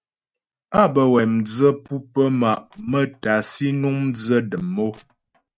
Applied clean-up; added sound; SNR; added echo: neural mask model RNNoise.